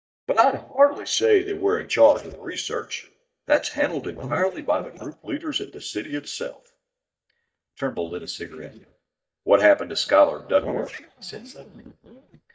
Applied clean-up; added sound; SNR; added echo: neural mask model DeepFilterNet 3.